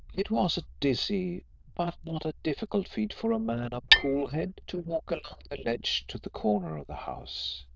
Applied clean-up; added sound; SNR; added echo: neural diffusion model UNIVERSE++.